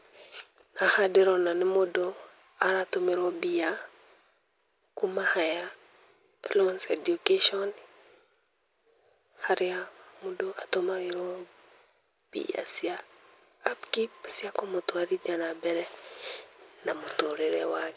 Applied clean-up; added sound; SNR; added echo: none; none; none; none.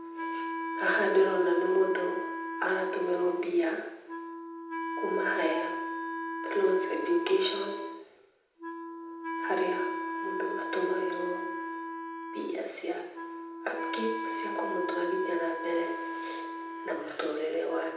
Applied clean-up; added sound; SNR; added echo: none; Wind instrument, woodwind instrument; 5 dB; reverberation time 0.8 s.